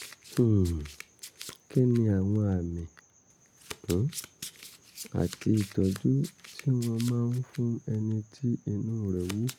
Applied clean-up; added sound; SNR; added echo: none; Domestic sounds, home sounds; 18 dB; none.